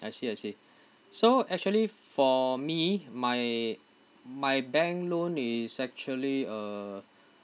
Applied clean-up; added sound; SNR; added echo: none; none; none; none.